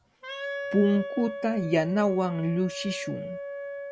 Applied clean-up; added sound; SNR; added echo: none; Wind instrument, woodwind instrument; 9 dB; none.